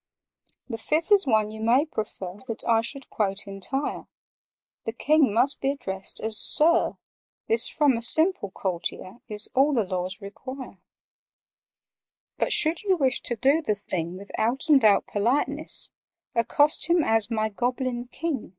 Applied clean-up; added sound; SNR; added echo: neural mask model Resemble Enhance denoiser.